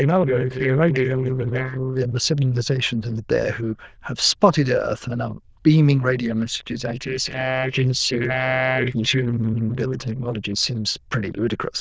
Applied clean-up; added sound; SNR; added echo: neural diffusion model UNIVERSE++.